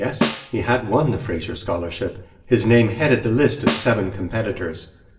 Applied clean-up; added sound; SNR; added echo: none; Snare drum; 7 dB; reverberation time 0.8 s.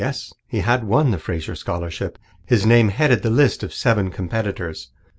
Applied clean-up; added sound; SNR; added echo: none; none; none; none.